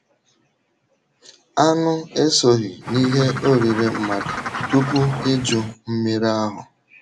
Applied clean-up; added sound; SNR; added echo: none; Bird; 7 dB; none.